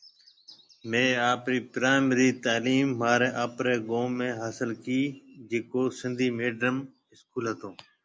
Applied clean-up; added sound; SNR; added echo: none; none; none; none.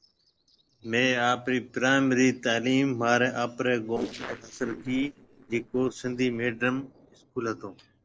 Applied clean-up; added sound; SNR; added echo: neural separator model SepFormer DNS4.